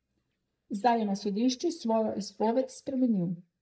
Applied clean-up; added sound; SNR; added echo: neural mask model DeepFilterNet 3.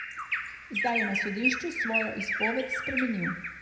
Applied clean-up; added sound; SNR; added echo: none; Bird vocalization, bird call, bird song; -1 dB; reverberation time 0.8 s.